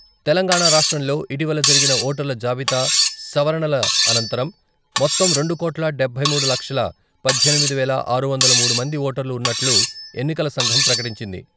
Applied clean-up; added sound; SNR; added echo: none; Cutlery, silverware; 0 dB; none.